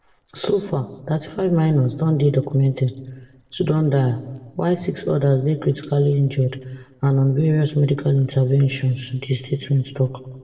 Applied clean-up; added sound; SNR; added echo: neural separator model SepFormer DNS4.